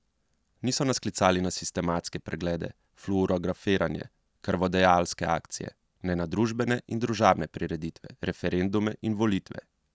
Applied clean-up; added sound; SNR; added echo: none; none; none; none.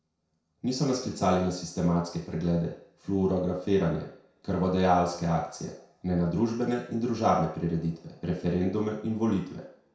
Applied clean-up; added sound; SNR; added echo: none; none; none; reverberation time 0.5 s.